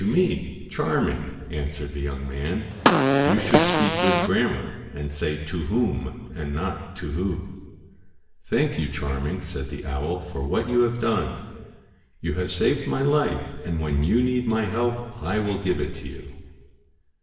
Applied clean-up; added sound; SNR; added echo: none; Fart; -5 dB; reverberation time 1.4 s.